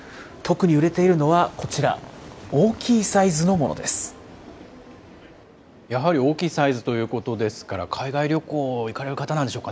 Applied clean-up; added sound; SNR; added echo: none; none; none; none.